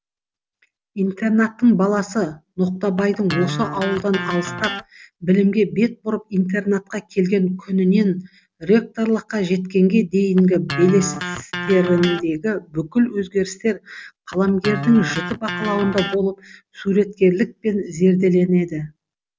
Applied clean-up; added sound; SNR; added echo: none; Electric guitar; 9 dB; none.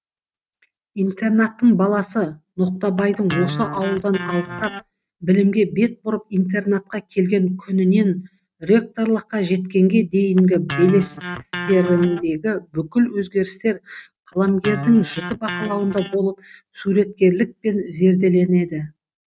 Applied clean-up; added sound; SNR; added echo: neural mask model RNNoise.